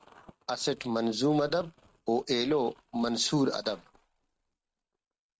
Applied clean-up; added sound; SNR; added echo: neural mask model RNNoise.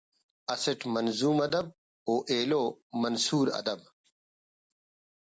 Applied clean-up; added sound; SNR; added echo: none; none; none; none.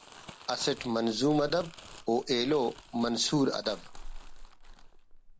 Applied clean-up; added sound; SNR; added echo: none; Crumpling, crinkling; 15 dB; none.